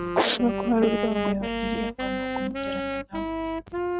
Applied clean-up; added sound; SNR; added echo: neural mask model RNNoise.